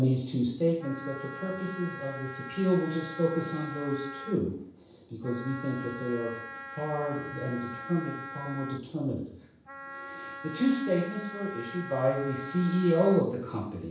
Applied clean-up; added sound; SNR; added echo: none; Wind instrument, woodwind instrument; 12 dB; reverberation time 0.7 s.